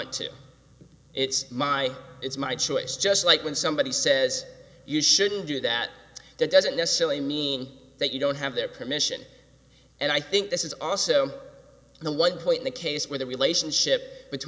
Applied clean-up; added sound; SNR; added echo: none; none; none; none.